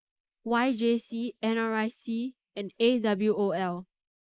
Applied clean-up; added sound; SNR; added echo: neural mask model Resemble Enhance denoiser.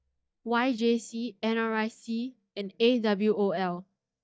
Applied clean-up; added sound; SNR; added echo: neural mask model DeepFilterNet 3.